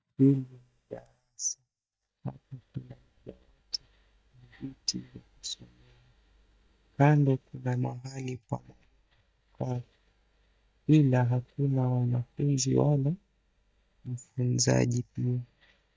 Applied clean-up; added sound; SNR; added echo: neural mask model DeepFilterNet 3.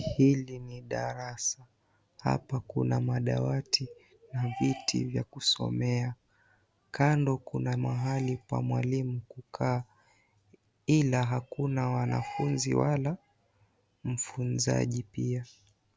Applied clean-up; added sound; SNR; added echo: none; none; none; none.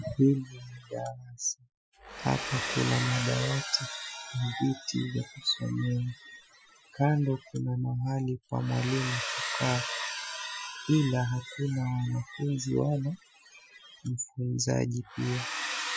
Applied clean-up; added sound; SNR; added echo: classical method Wiener filter.